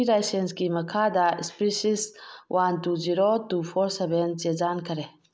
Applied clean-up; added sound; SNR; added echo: none; none; none; none.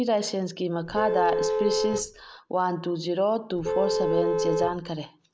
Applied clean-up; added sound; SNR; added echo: none; Vehicle horn, car horn, honking; -1 dB; none.